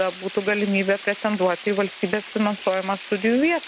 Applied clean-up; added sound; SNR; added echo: none; Water; 13 dB; none.